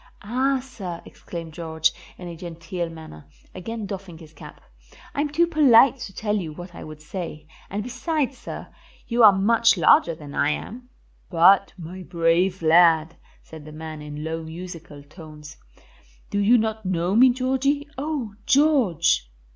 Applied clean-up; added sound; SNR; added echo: none; none; none; none.